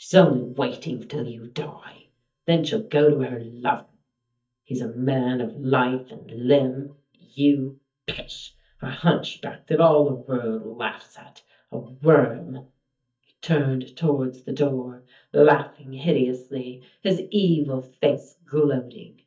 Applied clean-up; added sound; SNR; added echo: neural mask model DeepFilterNet 3.